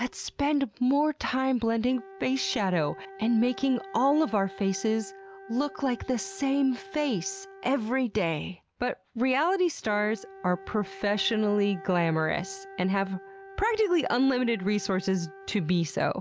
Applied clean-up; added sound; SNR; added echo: none; Wind instrument, woodwind instrument; 19 dB; none.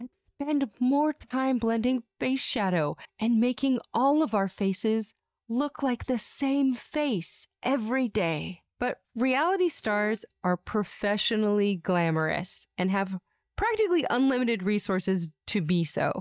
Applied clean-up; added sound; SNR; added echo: neural mask model DeepFilterNet 3.